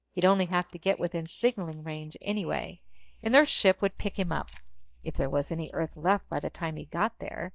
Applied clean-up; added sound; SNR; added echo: neural mask model DeepFilterNet 3.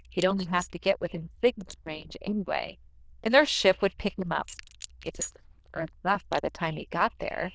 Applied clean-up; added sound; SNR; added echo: neural diffusion model UNIVERSE++.